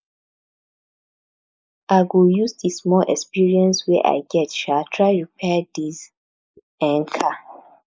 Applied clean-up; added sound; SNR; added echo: neural mask model Resemble Enhance denoiser.